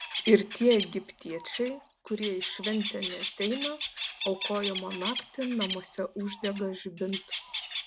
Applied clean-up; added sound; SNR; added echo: none; Bird; 6 dB; none.